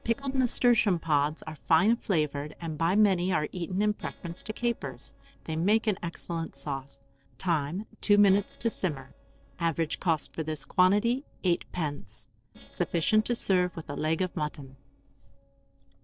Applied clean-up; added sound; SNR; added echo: neural separator model SepFormer DNS4.